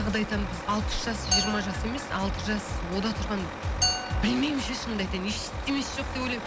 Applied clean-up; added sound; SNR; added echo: none; Truck + Glass; 4 dB; none.